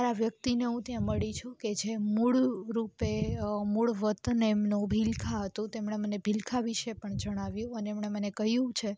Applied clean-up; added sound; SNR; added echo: none; none; none; none.